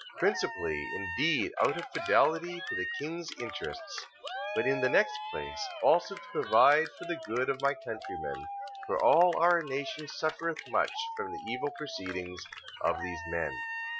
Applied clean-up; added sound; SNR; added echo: classical method Wiener filter.